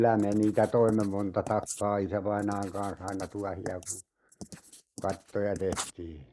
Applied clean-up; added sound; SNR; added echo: neural mask model Resemble Enhance denoiser.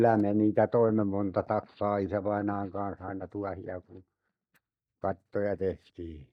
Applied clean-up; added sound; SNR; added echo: neural mask model DeepFilterNet 3.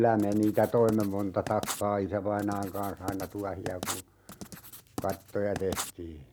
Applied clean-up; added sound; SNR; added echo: none; Writing; 11 dB; none.